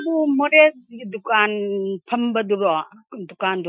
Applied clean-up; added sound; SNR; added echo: classical method Wiener filter.